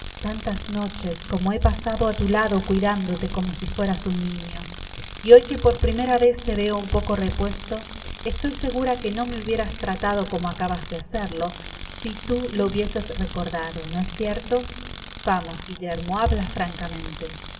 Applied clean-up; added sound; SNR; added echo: none; Tools; 13 dB; reverberation time 1.6 s.